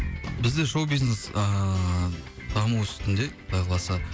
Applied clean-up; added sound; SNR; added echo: none; none; none; none.